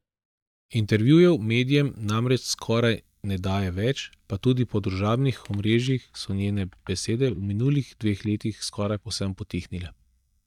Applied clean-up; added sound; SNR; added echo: neural mask model DeepFilterNet 3.